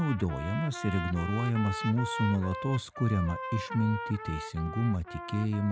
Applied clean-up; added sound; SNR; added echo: none; Trumpet; 9 dB; none.